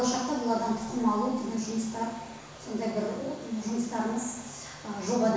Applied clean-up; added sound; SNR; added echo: none; none; none; reverberation time 1.1 s.